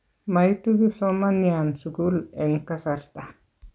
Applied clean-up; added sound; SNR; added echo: none; none; none; none.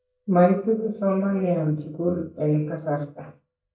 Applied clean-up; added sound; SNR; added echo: neural mask model DeepFilterNet 3.